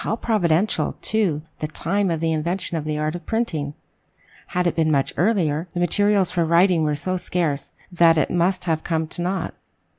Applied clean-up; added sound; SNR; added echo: none; none; none; none.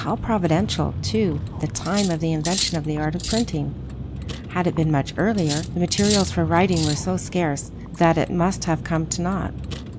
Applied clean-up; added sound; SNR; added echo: none; Cutlery, silverware + Vehicle; 7 dB; none.